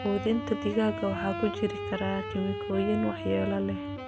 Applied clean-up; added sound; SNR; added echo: none; Wind instrument, woodwind instrument; 7 dB; none.